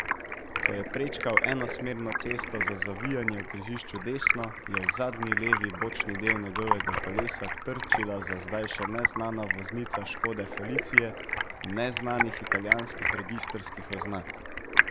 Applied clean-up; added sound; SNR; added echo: none; Stream; -4 dB; none.